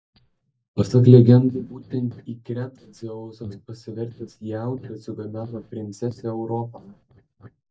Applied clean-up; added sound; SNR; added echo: neural mask model DeepFilterNet 3.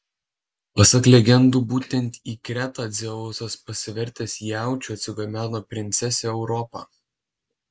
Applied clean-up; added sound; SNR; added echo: none; none; none; none.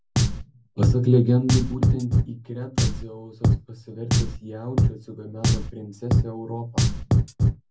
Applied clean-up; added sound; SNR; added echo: none; Drum; -4 dB; reverberation time 0.4 s.